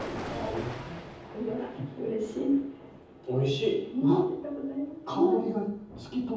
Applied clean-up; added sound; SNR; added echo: none; Thunder; 14 dB; reverberation time 0.7 s.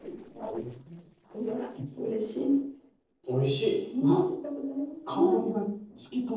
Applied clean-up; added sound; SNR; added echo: neural separator model SepFormer DNS4.